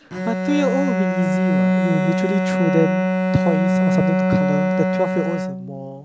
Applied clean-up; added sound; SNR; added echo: none; Bowed string instrument; -4 dB; none.